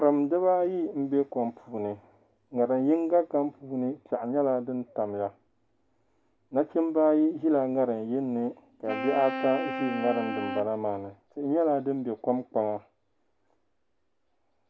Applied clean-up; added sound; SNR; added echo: none; Wind instrument, woodwind instrument; 7 dB; none.